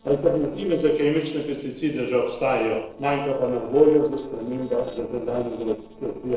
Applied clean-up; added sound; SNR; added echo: neural separator model SepFormer DNS4.